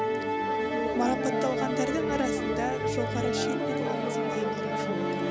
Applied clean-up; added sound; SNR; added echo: none; Musical instrument; -5 dB; none.